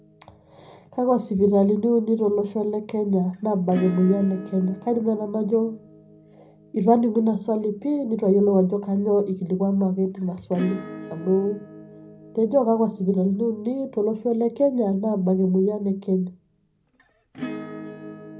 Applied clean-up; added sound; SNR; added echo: none; Acoustic guitar / Strum; 19 dB; reverberation time 0.4 s.